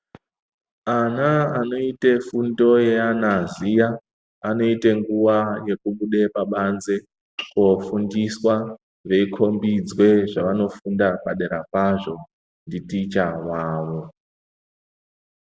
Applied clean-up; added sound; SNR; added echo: none; none; none; none.